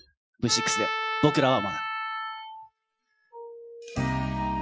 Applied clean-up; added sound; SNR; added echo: classical method Wiener filter.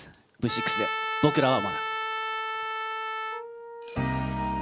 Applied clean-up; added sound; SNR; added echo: none; Trumpet; 2 dB; none.